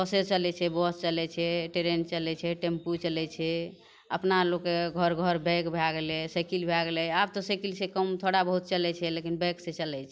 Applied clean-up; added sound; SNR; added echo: none; none; none; none.